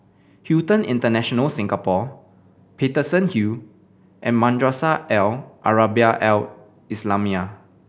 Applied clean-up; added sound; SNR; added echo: none; none; none; none.